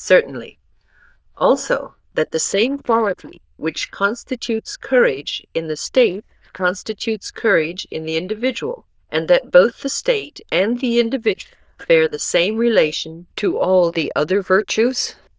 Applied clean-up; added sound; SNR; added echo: neural diffusion model UNIVERSE++.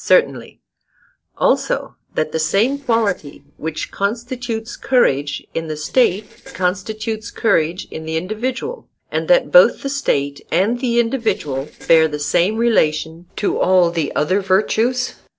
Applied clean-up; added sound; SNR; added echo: neural separator model SepFormer DNS4.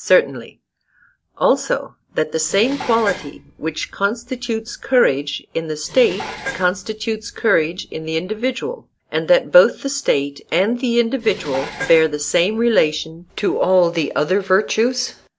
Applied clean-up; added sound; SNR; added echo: none; Dishes, pots, and pans; 15 dB; none.